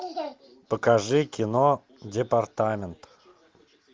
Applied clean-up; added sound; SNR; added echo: none; none; none; none.